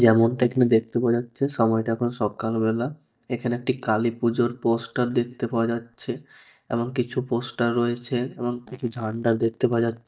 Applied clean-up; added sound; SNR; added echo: neural mask model DeepFilterNet 3.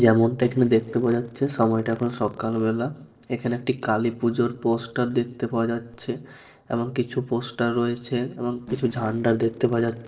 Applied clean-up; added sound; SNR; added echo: neural separator model SepFormer DNS4.